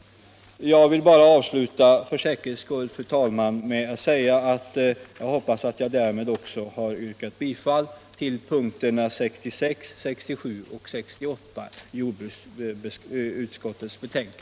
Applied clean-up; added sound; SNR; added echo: none; none; none; none.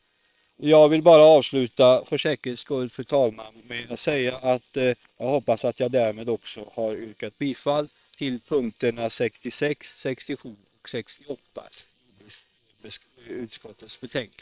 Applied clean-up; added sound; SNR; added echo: neural separator model SepFormer WHAM!.